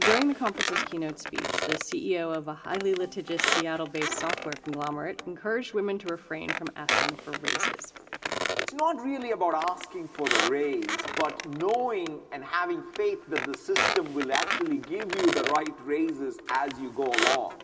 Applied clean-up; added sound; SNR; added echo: none; Squeak; 2 dB; reverberation time 0.9 s.